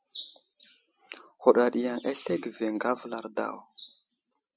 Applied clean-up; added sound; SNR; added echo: none; none; none; none.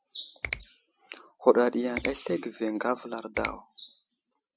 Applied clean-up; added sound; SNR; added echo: none; Finger snapping; 12 dB; none.